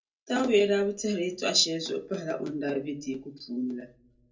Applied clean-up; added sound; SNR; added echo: none; none; none; reverberation time 0.2 s.